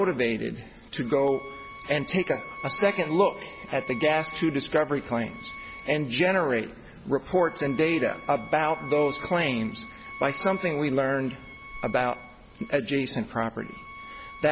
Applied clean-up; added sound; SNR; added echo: none; Bowed string instrument; 15 dB; none.